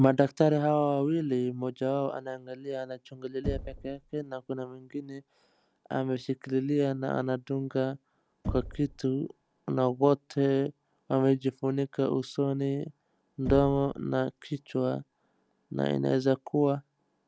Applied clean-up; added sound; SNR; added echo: none; Knock; 16 dB; none.